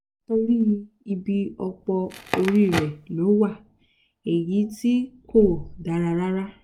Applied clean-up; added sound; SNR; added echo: none; Crackle; 11 dB; none.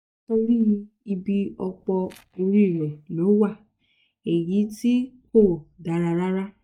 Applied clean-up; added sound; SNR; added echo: neural mask model DeepFilterNet 3.